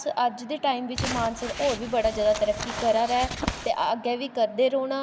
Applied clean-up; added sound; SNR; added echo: none; Crumpling, crinkling; 8 dB; none.